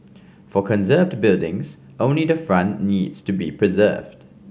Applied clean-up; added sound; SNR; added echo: none; none; none; none.